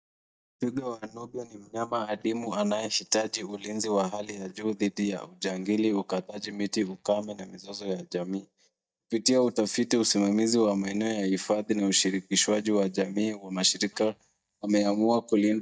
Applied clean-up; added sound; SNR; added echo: neural mask model DeepFilterNet 3.